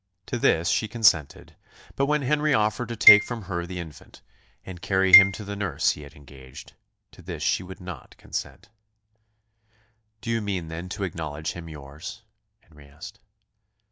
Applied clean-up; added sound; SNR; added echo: none; Marimba, xylophone; -4 dB; none.